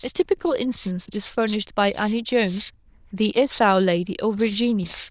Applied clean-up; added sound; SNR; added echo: neural diffusion model UNIVERSE++.